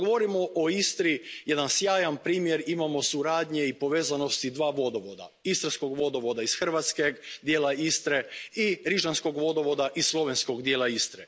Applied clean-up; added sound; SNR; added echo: none; none; none; none.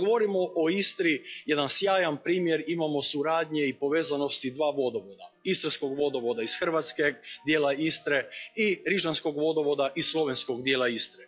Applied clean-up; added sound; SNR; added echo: classical method log-MMSE.